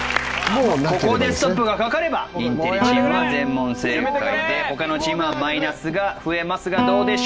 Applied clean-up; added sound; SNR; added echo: none; Guitar; 7 dB; none.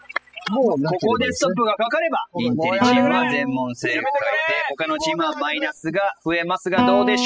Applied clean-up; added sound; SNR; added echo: classical method spectral subtraction.